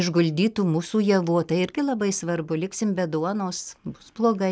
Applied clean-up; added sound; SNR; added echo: none; none; none; none.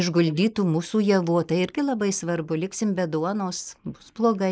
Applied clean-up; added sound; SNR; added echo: neural mask model Resemble Enhance denoiser.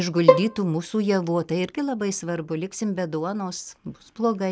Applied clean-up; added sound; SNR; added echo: none; Bowed string instrument; -1 dB; none.